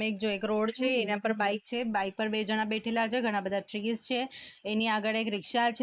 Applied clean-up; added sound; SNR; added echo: neural mask model Resemble Enhance denoiser.